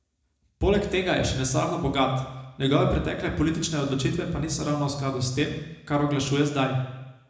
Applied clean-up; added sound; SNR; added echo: none; none; none; reverberation time 0.9 s.